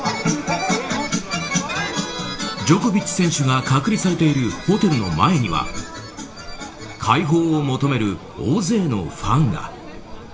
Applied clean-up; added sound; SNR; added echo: none; Subway, metro, underground; 18 dB; reverberation time 0.5 s.